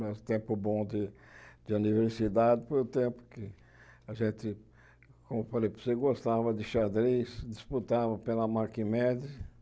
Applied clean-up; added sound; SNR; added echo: none; none; none; none.